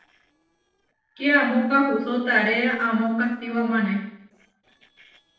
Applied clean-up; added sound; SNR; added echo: neural separator model SepFormer DNS4.